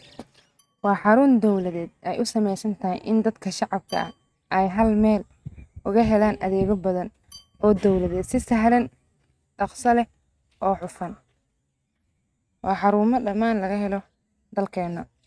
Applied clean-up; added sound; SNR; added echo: neural mask model RNNoise.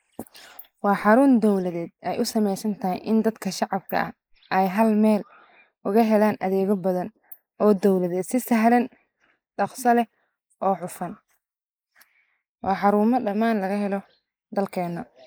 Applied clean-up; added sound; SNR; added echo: neural mask model Resemble Enhance denoiser.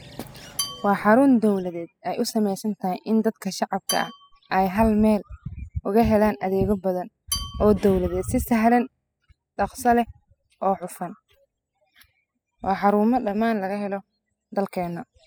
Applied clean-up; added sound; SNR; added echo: classical method spectral subtraction.